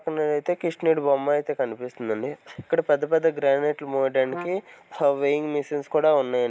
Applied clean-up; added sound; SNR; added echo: none; Brass instrument; 16 dB; none.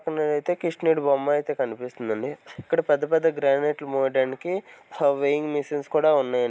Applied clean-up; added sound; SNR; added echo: none; none; none; none.